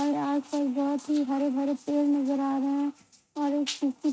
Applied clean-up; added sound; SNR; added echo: neural mask model RNNoise.